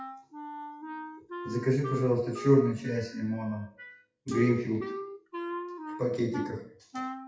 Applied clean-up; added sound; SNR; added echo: classical method WPE with log-MMSE.